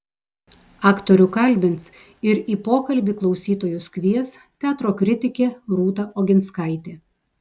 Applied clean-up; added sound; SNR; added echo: none; none; none; none.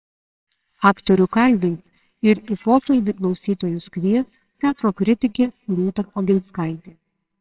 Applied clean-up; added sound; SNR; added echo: neural separator model SepFormer WHAMR!.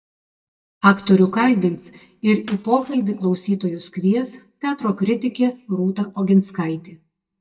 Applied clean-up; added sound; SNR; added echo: neural mask model DeepFilterNet 3.